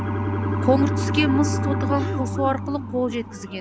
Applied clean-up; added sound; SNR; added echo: none; Motor vehicle (road) / Siren + Bowed string instrument; 0 dB; none.